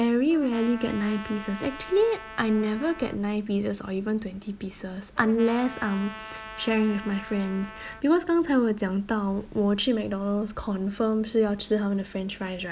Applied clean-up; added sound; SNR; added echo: none; Trumpet; 16 dB; none.